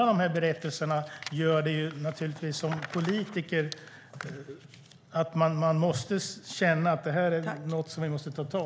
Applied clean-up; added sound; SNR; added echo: none; none; none; none.